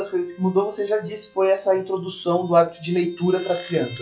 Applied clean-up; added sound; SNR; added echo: classical method log-MMSE.